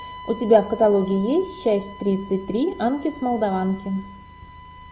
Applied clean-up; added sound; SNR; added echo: none; Bowed string instrument; 18 dB; none.